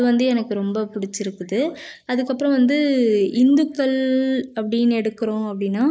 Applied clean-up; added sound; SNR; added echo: neural mask model Resemble Enhance denoiser.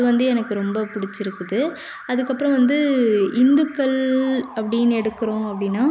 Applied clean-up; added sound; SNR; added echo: none; Alarm; 19 dB; none.